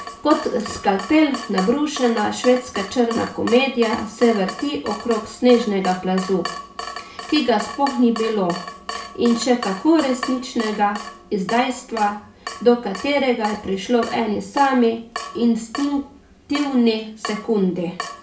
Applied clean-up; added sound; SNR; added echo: none; Drip / Water tap, faucet; 13 dB; reverberation time 0.4 s.